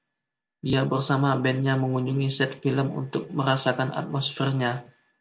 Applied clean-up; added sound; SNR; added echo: none; none; none; none.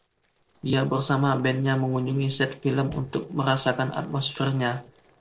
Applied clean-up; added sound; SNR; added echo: neural separator model SepFormer DNS4.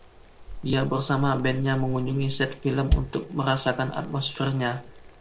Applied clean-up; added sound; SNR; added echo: none; Insect + Bass drum; 7 dB; none.